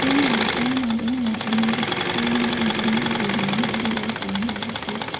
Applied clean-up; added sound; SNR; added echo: none; Engine / Mechanisms; 1 dB; reverberation time 0.5 s.